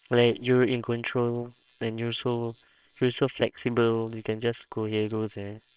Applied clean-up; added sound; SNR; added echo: neural separator model SepFormer WHAMR!.